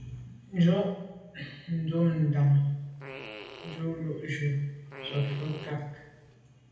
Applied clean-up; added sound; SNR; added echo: none; Fart; 16 dB; reverberation time 0.9 s.